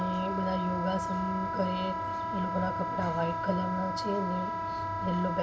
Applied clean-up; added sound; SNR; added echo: none; Wind instrument, woodwind instrument; 1 dB; reverberation time 1.5 s.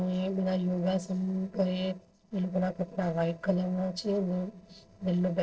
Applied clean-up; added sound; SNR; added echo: neural separator model SepFormer DNS4.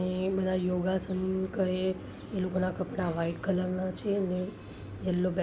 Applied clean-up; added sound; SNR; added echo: none; none; none; none.